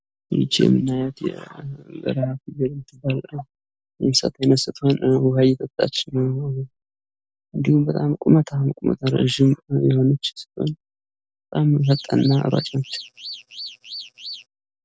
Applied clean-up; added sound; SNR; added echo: none; Alarm / Car; 14 dB; none.